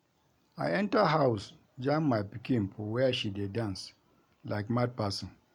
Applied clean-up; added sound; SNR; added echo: none; none; none; none.